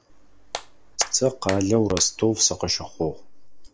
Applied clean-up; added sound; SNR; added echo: none; Hands; 13 dB; none.